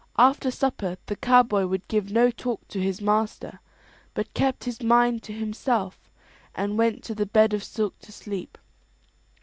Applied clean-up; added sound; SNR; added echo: none; none; none; none.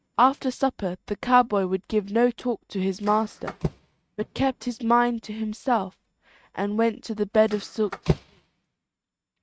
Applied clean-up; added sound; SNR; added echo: neural mask model RNNoise.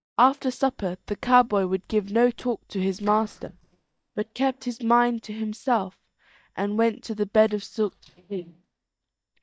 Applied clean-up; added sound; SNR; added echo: neural mask model DeepFilterNet 3.